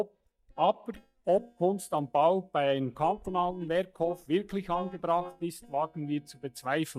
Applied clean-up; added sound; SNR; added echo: neural mask model DeepFilterNet 3.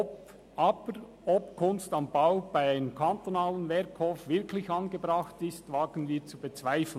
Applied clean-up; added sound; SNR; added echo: none; none; none; none.